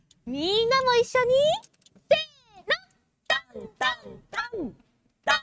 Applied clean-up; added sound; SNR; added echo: neural mask model RNNoise.